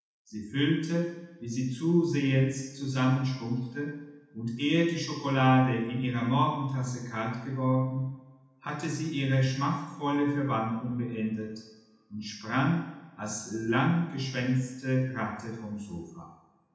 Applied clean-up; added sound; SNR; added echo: none; none; none; reverberation time 0.9 s.